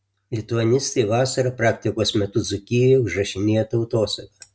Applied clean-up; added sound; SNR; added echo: none; none; none; none.